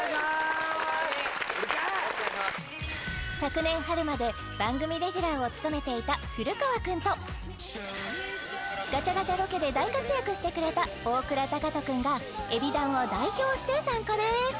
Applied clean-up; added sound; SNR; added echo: none; none; none; none.